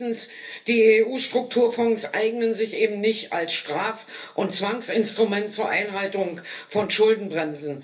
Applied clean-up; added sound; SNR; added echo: none; none; none; reverberation time 0.3 s.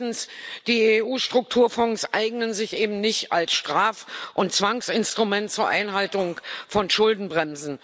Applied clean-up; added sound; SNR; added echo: none; none; none; none.